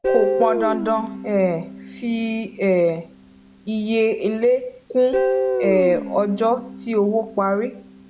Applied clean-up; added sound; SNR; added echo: none; Guitar; 6 dB; none.